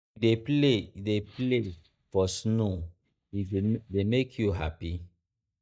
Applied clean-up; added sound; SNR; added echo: neural mask model DeepFilterNet 3.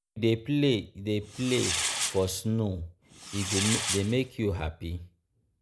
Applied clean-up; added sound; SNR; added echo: none; Fireworks; 3 dB; none.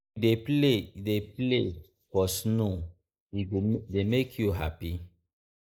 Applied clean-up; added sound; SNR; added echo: neural mask model Resemble Enhance denoiser.